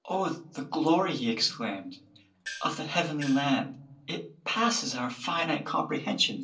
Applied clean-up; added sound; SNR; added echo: neural separator model SepFormer DNS4.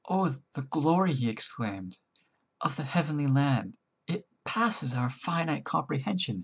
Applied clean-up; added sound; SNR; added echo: none; none; none; none.